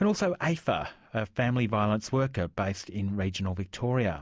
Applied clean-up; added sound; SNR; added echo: none; none; none; none.